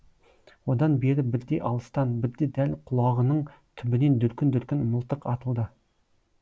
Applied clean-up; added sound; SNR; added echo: none; none; none; none.